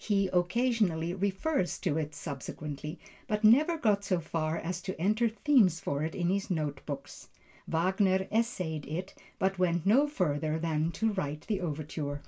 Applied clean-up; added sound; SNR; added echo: none; none; none; none.